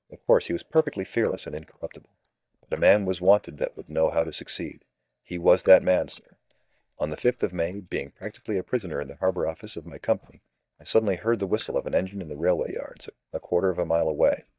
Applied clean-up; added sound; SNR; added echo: neural mask model DeepFilterNet 3.